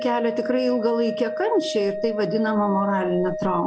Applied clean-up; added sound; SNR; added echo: none; Organ; 7 dB; none.